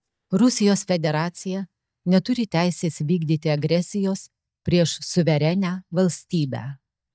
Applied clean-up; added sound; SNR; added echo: neural mask model DeepFilterNet 3.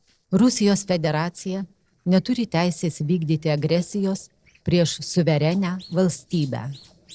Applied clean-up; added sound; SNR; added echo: neural separator model SepFormer DNS4.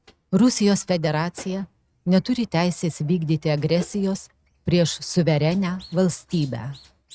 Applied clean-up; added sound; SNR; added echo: neural mask model RNNoise.